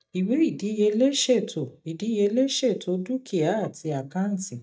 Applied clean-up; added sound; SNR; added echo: neural mask model DeepFilterNet 3.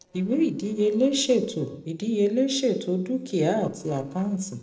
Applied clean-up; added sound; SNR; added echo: neural separator model SepFormer DNS4.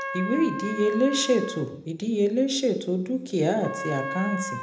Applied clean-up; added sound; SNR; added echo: none; Trumpet; 10 dB; reverberation time 0.7 s.